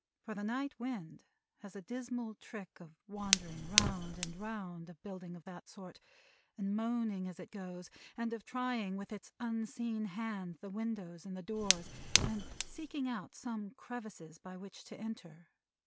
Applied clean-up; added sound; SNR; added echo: none; Fire; -4 dB; none.